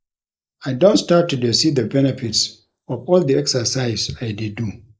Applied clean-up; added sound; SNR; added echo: neural mask model Resemble Enhance denoiser.